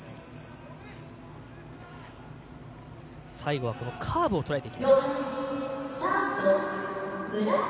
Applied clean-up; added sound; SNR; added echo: none; none; none; none.